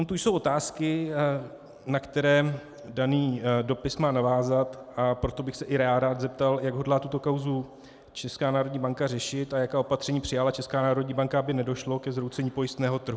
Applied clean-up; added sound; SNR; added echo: none; none; none; none.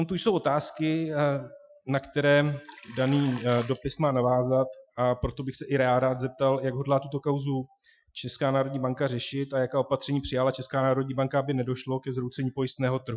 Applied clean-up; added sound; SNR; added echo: classical method Wiener filter.